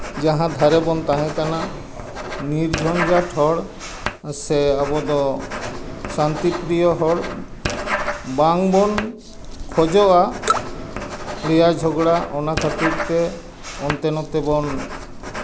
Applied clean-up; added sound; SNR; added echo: none; Writing; 8 dB; none.